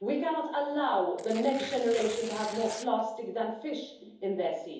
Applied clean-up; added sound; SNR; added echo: none; Tearing; 13 dB; reverberation time 2.8 s.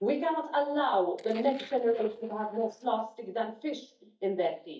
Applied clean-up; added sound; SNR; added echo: neural mask model DeepFilterNet 3.